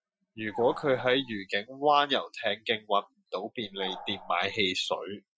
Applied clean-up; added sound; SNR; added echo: classical method Wiener filter.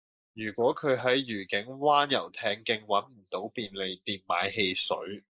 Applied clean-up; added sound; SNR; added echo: neural mask model Resemble Enhance denoiser.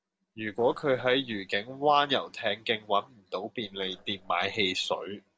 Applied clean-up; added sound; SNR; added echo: neural separator model SepFormer DNS4.